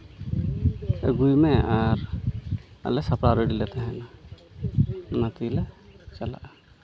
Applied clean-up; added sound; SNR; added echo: none; none; none; none.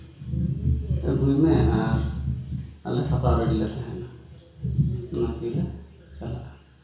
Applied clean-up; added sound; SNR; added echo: none; none; none; reverberation time 0.6 s.